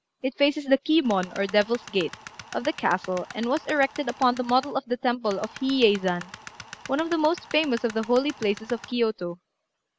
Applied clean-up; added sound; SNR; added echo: none; Tools; 17 dB; none.